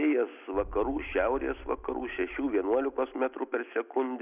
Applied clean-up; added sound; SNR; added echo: none; Boom; 17 dB; none.